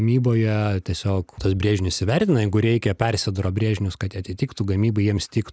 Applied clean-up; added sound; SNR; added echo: none; none; none; none.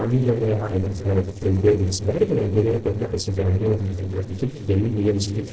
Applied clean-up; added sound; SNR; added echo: neural separator model SepFormer DNS4.